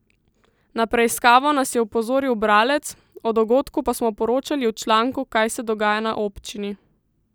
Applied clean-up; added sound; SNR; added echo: none; none; none; none.